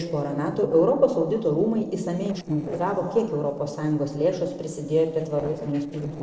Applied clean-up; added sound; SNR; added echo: neural separator model SepFormer DNS4.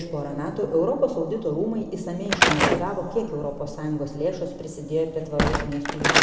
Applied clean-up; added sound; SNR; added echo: none; Slam / Wood; 0 dB; reverberation time 1.8 s.